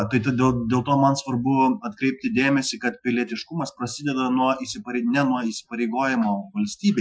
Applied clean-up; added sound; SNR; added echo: classical method Wiener filter.